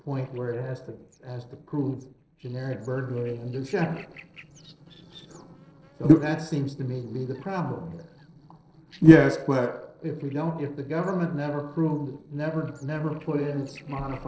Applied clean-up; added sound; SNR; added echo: neural separator model SepFormer DNS4.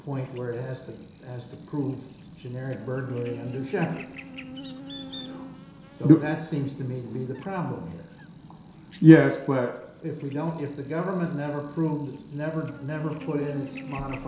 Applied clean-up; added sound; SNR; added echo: none; Buzz; 18 dB; reverberation time 0.7 s.